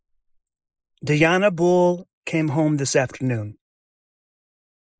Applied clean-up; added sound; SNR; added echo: neural mask model Resemble Enhance denoiser.